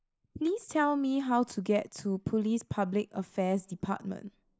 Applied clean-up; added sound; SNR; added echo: neural mask model Resemble Enhance denoiser.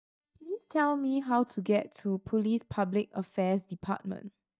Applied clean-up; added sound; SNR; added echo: neural mask model DeepFilterNet 3.